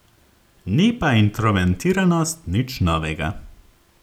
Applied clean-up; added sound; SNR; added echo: none; none; none; none.